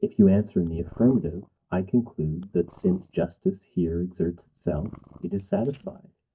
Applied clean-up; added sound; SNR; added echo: neural mask model DeepFilterNet 3.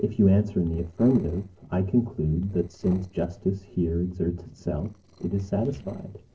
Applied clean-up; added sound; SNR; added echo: neural separator model SepFormer DNS4.